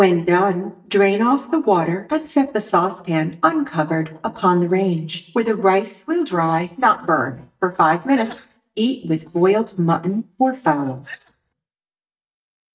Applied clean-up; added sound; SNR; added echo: neural mask model DeepFilterNet 3.